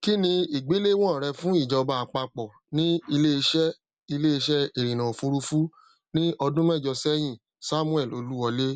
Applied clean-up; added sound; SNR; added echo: none; none; none; none.